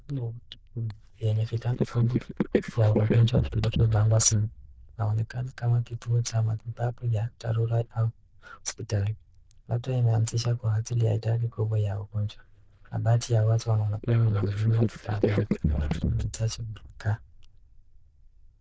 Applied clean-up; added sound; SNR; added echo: neural diffusion model UNIVERSE++.